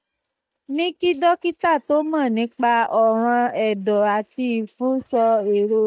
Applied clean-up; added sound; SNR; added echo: neural mask model DeepFilterNet 3.